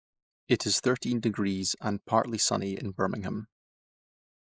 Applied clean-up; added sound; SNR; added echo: neural mask model Resemble Enhance denoiser.